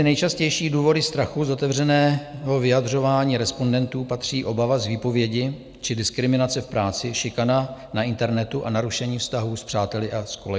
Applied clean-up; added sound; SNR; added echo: none; none; none; none.